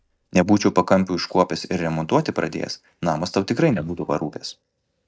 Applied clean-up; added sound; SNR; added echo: neural mask model DeepFilterNet 3.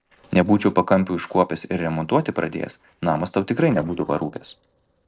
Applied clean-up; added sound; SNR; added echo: neural separator model SepFormer DNS4.